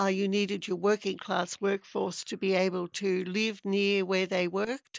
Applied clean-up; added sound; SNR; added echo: neural mask model Resemble Enhance denoiser.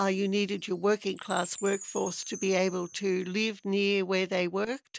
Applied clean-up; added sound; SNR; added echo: none; Chime; 17 dB; none.